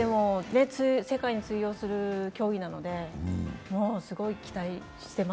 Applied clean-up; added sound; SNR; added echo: none; none; none; none.